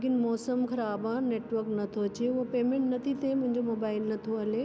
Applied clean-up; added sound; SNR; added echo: none; Musical instrument; 18 dB; none.